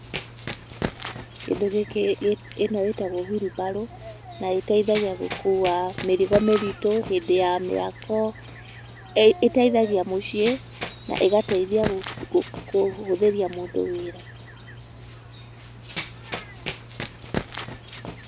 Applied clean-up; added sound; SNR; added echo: none; Run; 11 dB; none.